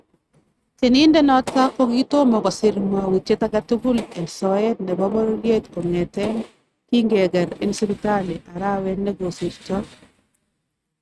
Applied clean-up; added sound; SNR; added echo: neural mask model RNNoise.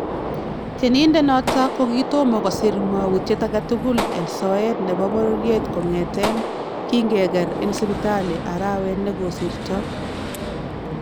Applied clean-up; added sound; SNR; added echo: none; Gunshot, gunfire; 5 dB; none.